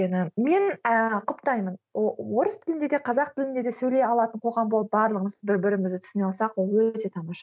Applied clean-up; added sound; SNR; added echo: none; none; none; none.